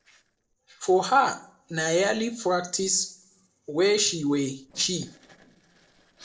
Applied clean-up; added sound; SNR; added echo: neural separator model SepFormer DNS4.